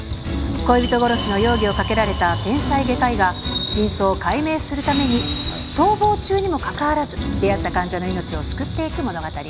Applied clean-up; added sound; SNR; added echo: none; Bird vocalization, bird call, bird song; 15 dB; none.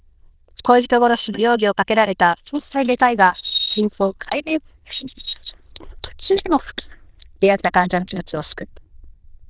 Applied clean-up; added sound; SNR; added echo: neural diffusion model UNIVERSE++.